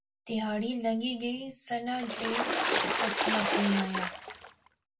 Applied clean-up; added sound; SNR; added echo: none; Water / Splash, splatter; -2 dB; reverberation time 0.2 s.